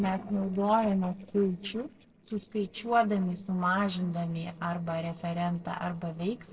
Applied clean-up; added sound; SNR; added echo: neural separator model SepFormer DNS4.